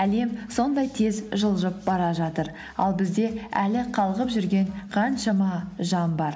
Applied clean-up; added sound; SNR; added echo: none; none; none; none.